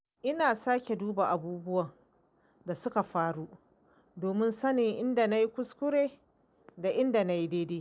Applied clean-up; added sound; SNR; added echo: none; none; none; none.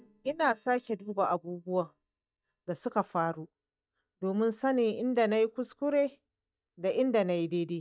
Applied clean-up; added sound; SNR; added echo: neural mask model DeepFilterNet 3.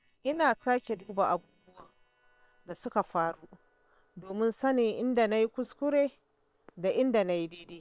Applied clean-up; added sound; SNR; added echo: neural separator model SepFormer WHAM!.